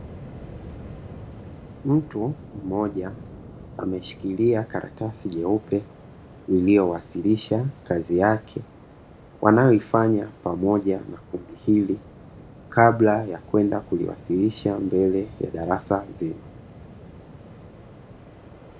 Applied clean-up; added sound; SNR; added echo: none; Waves, surf; 18 dB; none.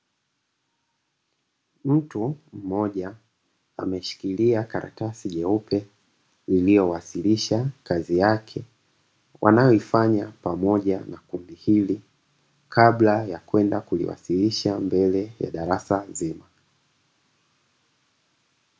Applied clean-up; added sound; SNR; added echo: none; none; none; none.